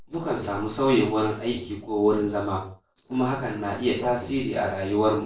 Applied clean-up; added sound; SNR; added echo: neural separator model SepFormer DNS4.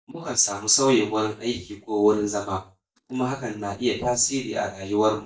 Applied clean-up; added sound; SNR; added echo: neural mask model DeepFilterNet 3.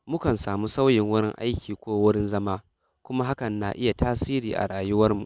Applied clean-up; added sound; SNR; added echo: none; none; none; none.